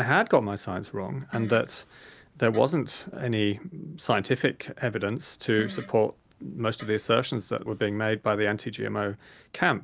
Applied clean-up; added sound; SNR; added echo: none; Fart; 18 dB; none.